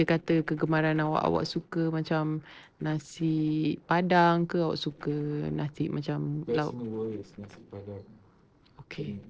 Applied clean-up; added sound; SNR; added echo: neural separator model SepFormer DNS4.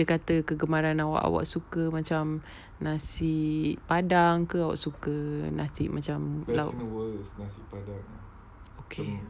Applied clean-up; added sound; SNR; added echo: none; none; none; none.